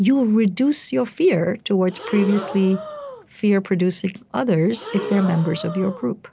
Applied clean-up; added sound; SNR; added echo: none; Breathing; 11 dB; none.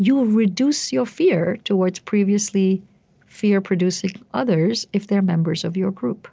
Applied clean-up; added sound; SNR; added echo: none; none; none; none.